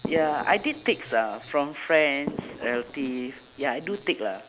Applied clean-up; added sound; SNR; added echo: none; Fireworks; 13 dB; none.